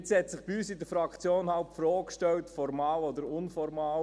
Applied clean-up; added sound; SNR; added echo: none; none; none; none.